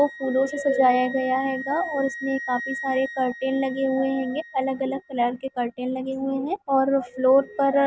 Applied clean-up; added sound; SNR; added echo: none; Wind instrument, woodwind instrument; 15 dB; none.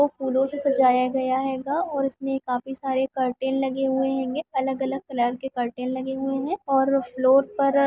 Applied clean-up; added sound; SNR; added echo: none; none; none; none.